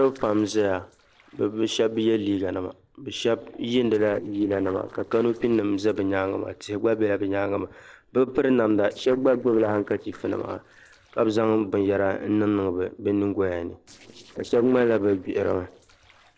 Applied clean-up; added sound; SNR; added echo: neural separator model SepFormer DNS4.